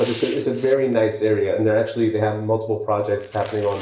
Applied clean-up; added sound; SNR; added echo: none; Tearing; 19 dB; reverberation time 0.7 s.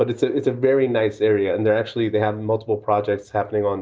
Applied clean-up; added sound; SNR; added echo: none; none; none; none.